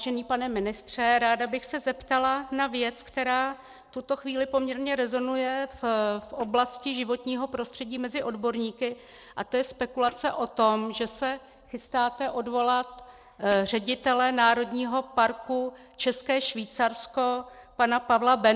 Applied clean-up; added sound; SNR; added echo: neural separator model SepFormer DNS4.